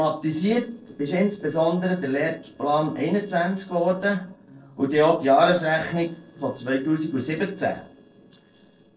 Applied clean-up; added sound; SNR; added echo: neural separator model SepFormer DNS4.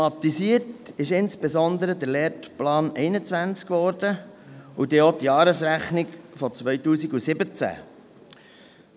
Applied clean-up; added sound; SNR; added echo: none; none; none; none.